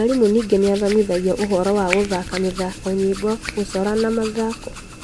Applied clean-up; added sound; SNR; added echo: none; Hands; 12 dB; none.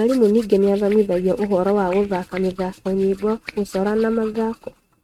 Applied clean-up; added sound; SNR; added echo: neural mask model RNNoise.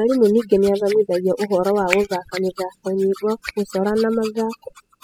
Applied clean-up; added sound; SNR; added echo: classical method spectral subtraction.